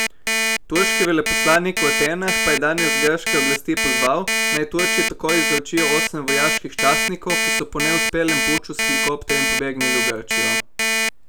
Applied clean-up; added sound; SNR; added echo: none; Alarm; -2 dB; none.